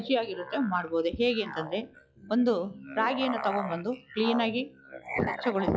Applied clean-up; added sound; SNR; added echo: classical method log-MMSE.